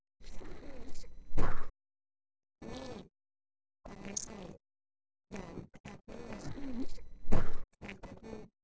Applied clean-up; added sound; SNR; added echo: neural separator model SepFormer DNS4.